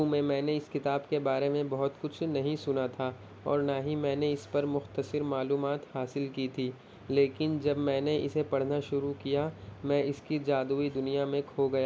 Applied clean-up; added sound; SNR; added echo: none; none; none; none.